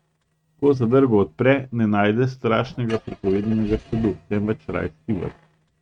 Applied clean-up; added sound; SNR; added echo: neural mask model RNNoise.